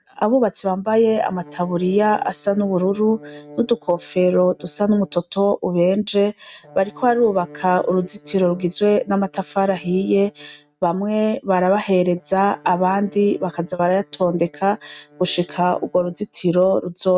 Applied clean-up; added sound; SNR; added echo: neural mask model RNNoise.